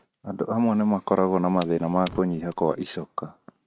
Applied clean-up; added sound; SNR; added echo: neural mask model RNNoise.